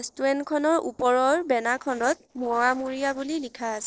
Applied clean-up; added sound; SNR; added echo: neural separator model SepFormer DNS4.